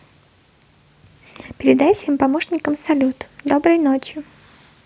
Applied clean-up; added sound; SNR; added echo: none; none; none; none.